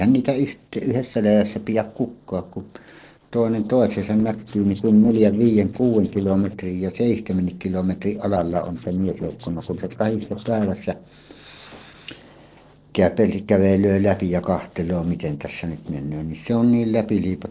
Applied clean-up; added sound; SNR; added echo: neural separator model SepFormer DNS4.